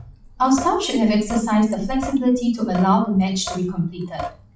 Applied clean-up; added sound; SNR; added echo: classical method WPE with log-MMSE.